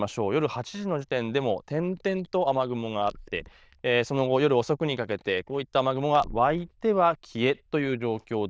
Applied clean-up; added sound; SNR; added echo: neural diffusion model UNIVERSE++.